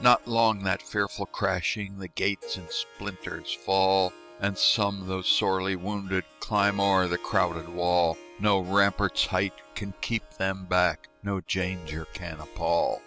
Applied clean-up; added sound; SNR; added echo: none; Harp; 19 dB; none.